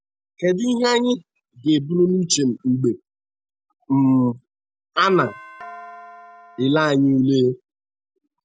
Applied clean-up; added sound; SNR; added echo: none; Doorbell; 19 dB; none.